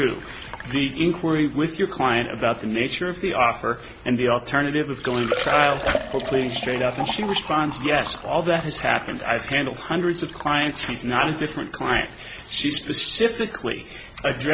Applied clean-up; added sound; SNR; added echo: none; Liquid; 12 dB; none.